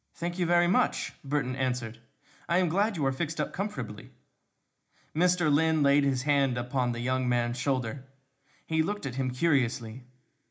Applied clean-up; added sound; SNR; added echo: none; none; none; reverberation time 0.4 s.